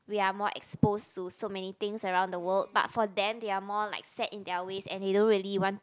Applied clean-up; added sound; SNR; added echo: none; none; none; none.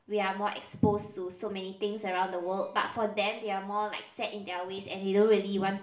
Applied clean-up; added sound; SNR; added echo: none; none; none; reverberation time 0.5 s.